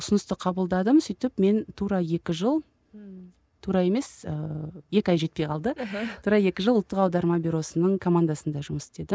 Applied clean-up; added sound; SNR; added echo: none; none; none; none.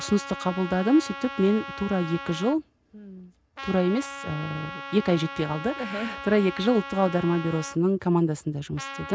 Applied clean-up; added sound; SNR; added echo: none; Trumpet; 12 dB; none.